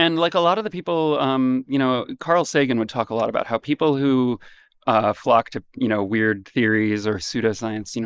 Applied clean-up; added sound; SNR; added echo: neural mask model Resemble Enhance denoiser.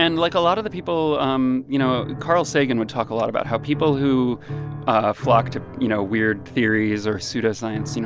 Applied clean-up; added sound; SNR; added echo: none; Piano; 12 dB; none.